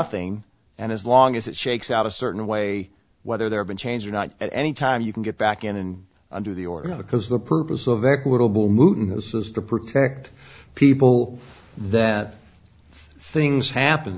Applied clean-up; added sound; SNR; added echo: none; none; none; none.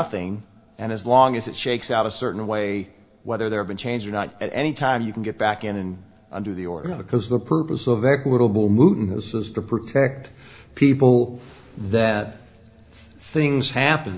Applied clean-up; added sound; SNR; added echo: none; none; none; reverberation time 2.2 s.